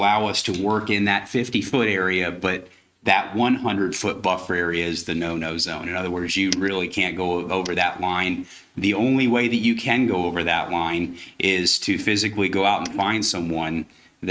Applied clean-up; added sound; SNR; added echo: neural mask model RNNoise.